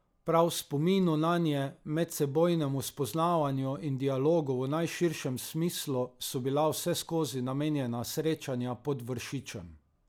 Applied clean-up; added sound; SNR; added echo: none; none; none; none.